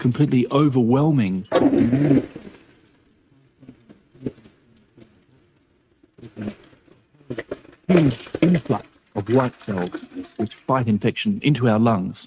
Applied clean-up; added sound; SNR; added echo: neural mask model RNNoise.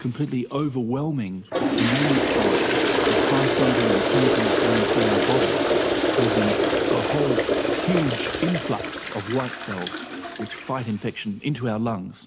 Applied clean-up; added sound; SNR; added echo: none; Toilet flush; -4 dB; none.